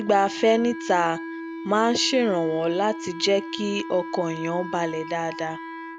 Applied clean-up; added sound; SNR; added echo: none; Wind instrument, woodwind instrument; 10 dB; none.